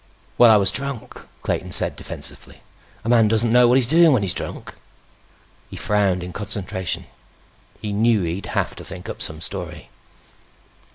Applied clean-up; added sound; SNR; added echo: none; none; none; none.